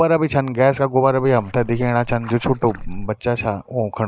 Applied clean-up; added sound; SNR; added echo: neural mask model Resemble Enhance denoiser.